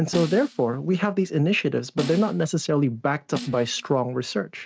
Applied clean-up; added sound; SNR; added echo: neural mask model RNNoise.